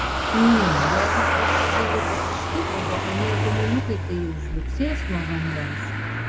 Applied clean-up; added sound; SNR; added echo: none; Engine starting / Motor vehicle (road); -3 dB; none.